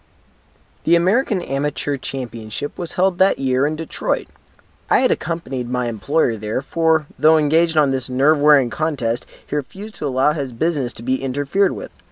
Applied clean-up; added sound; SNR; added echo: none; none; none; none.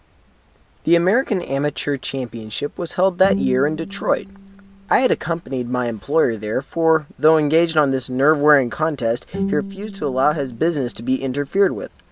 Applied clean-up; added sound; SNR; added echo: none; Bowed string instrument; 10 dB; none.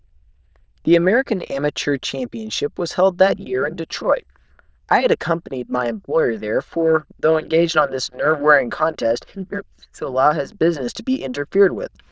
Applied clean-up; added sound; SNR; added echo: neural diffusion model UNIVERSE++.